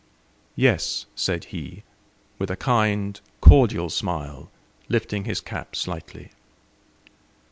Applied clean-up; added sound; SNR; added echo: none; none; none; none.